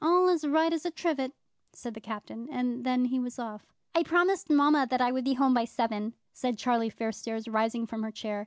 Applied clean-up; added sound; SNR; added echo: none; none; none; none.